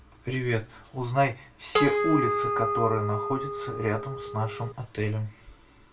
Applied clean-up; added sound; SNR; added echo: none; Harp; -1 dB; reverberation time 0.2 s.